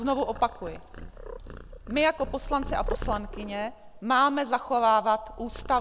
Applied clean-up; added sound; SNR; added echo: none; Purr; 11 dB; none.